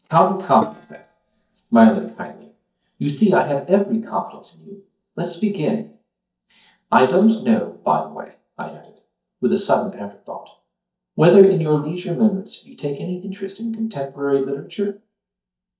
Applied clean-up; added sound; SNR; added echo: neural mask model DeepFilterNet 3.